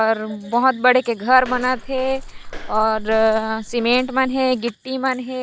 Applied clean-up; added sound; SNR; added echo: none; Walk, footsteps; 11 dB; none.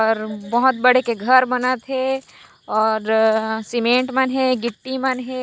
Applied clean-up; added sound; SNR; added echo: none; none; none; none.